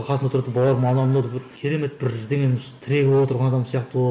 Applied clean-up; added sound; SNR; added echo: none; none; none; none.